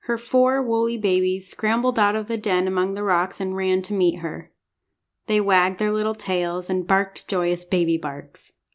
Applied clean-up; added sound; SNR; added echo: none; none; none; none.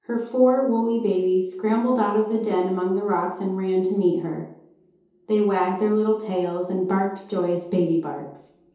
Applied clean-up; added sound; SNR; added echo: none; none; none; reverberation time 0.8 s.